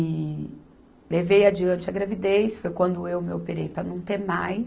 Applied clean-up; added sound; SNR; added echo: none; none; none; none.